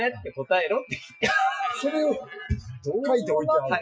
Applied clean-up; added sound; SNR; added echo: classical method Wiener filter.